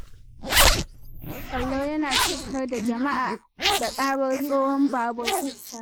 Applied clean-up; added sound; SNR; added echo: neural mask model Resemble Enhance denoiser.